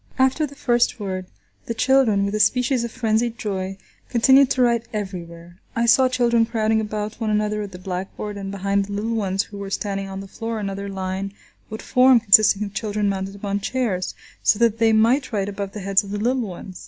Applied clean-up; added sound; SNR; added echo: none; none; none; none.